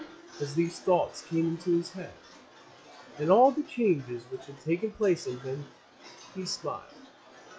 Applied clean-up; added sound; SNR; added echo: classical method log-MMSE.